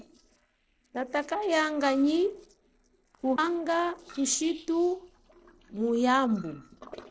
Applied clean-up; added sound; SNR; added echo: neural separator model SepFormer DNS4.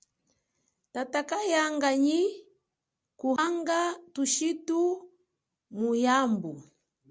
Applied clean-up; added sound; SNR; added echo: none; none; none; none.